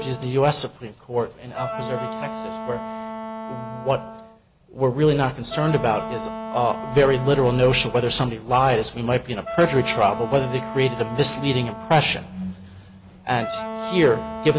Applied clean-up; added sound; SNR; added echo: none; Wind instrument, woodwind instrument; 10 dB; none.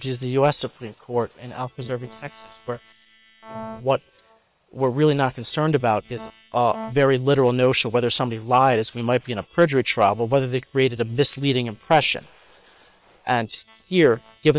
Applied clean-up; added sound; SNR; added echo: neural separator model SepFormer WHAM!.